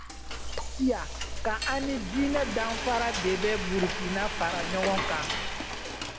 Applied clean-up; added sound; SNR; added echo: none; Frying (food); 2 dB; none.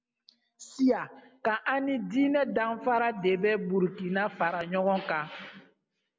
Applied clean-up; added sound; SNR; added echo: none; none; none; none.